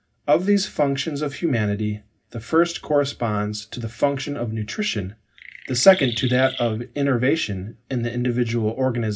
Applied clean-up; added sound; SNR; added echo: none; Chirp, tweet; 12 dB; reverberation time 0.4 s.